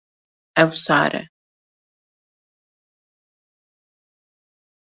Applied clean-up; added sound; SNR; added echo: none; none; none; none.